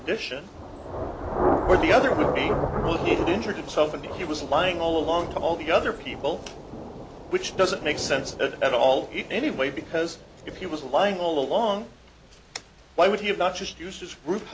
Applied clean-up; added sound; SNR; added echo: none; Thunder / Rain; 5 dB; none.